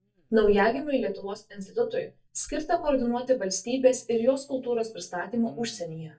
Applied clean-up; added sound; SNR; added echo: neural mask model DeepFilterNet 3.